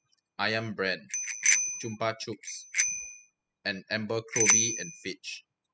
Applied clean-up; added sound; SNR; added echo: classical method spectral subtraction.